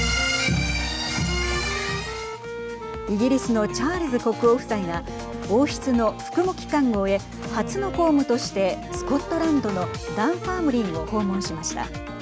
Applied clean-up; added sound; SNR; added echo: none; Wind instrument, woodwind instrument; 12 dB; none.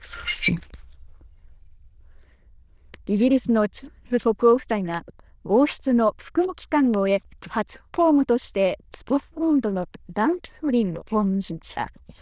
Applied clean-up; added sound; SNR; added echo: neural diffusion model UNIVERSE++.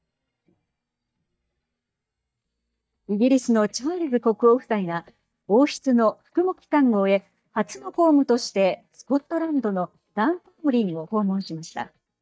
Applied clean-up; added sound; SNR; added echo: neural mask model DeepFilterNet 3.